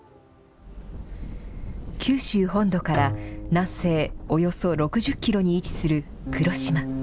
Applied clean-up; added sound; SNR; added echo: none; Bowed string instrument; 11 dB; none.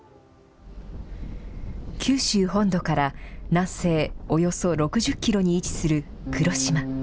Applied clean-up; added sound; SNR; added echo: none; none; none; none.